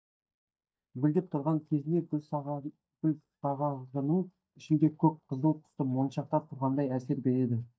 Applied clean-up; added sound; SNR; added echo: neural mask model DeepFilterNet 3.